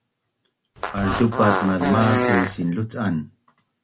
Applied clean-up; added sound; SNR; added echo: none; Fart; 0 dB; none.